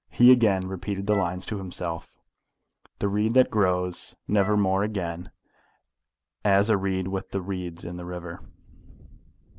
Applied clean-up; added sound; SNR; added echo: none; Wind instrument, woodwind instrument; 17 dB; none.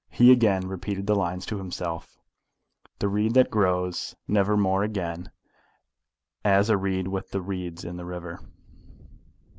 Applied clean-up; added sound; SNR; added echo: none; none; none; none.